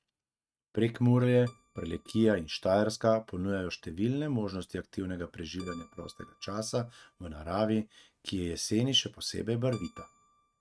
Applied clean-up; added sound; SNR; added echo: neural mask model RNNoise.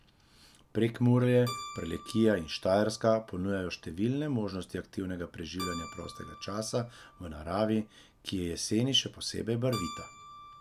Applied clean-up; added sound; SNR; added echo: none; Keyboard (musical); 17 dB; none.